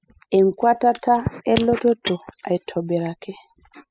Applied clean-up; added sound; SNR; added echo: classical method spectral subtraction.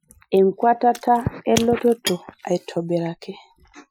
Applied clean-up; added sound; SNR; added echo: classical method Wiener filter.